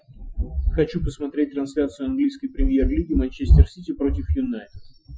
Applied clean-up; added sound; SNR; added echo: classical method Wiener filter.